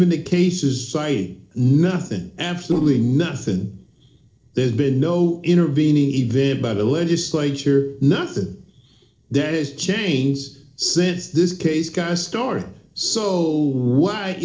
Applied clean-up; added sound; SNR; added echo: neural separator model SepFormer DNS4.